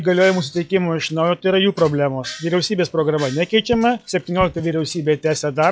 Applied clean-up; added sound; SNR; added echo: classical method log-MMSE.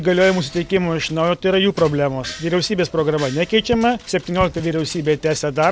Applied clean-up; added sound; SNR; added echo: none; Gong; 19 dB; none.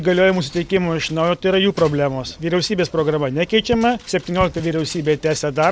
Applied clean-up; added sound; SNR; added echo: none; none; none; none.